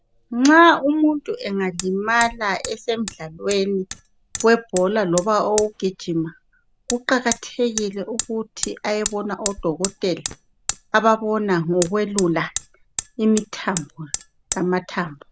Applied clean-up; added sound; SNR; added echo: none; Hammer; 12 dB; none.